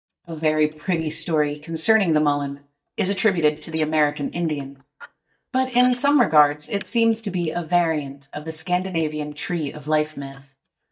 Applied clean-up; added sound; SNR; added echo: neural mask model DeepFilterNet 3.